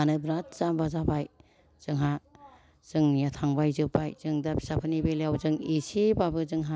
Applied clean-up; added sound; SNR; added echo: none; none; none; none.